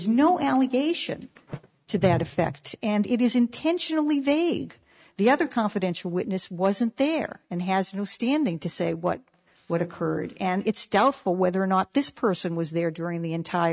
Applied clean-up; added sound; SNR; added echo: neural mask model RNNoise.